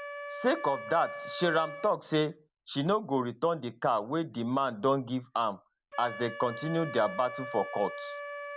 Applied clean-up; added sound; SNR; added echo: none; Wind instrument, woodwind instrument; 12 dB; none.